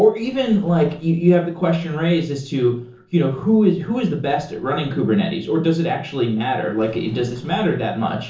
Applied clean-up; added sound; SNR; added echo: neural separator model SepFormer DNS4.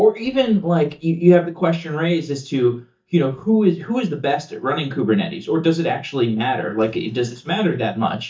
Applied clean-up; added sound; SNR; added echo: neural mask model DeepFilterNet 3.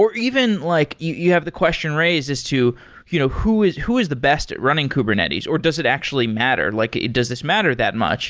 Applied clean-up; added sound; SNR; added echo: none; none; none; none.